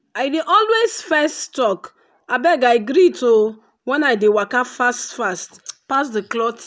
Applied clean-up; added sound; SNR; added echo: none; none; none; none.